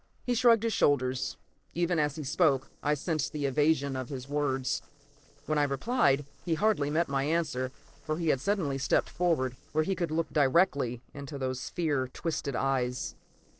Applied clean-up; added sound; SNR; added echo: neural separator model SepFormer DNS4.